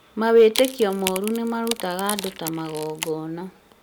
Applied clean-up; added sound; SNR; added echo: none; Wood; 11 dB; none.